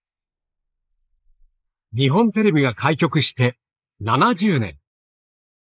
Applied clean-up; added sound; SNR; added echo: neural mask model Resemble Enhance denoiser.